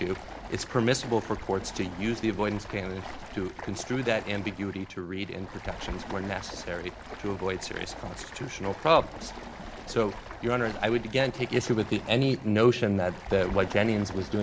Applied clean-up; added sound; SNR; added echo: none; Stream; 12 dB; none.